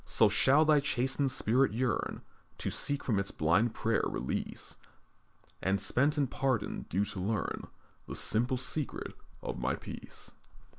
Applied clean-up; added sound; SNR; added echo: none; none; none; none.